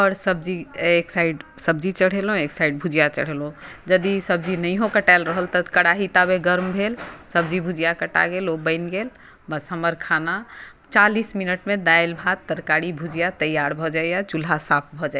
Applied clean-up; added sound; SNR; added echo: none; none; none; none.